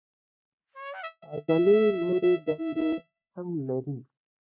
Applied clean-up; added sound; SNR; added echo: neural mask model RNNoise.